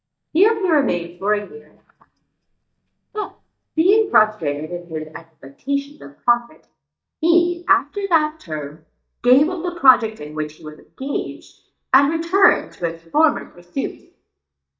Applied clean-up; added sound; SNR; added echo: neural mask model DeepFilterNet 3.